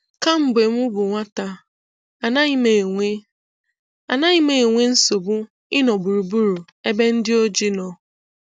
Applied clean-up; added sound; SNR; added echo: none; none; none; none.